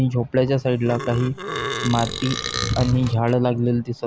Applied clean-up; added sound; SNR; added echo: none; Wood / Tools + Burping, eructation; 7 dB; none.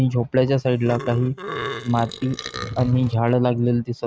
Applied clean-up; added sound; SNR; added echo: neural mask model RNNoise.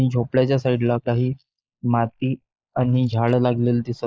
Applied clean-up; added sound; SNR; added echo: neural mask model Resemble Enhance denoiser.